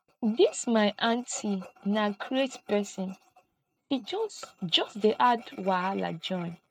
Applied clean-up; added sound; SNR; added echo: neural mask model RNNoise.